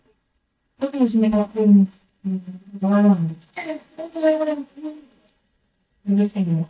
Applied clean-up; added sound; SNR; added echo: neural mask model DeepFilterNet 3.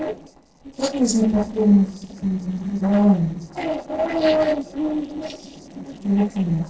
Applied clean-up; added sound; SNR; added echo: neural separator model SepFormer DNS4.